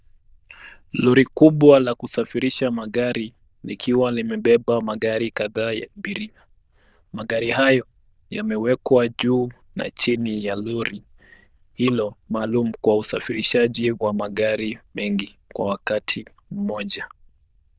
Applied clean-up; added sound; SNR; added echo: neural diffusion model UNIVERSE++.